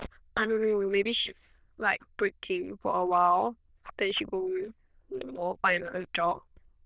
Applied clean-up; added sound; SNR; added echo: neural diffusion model UNIVERSE++.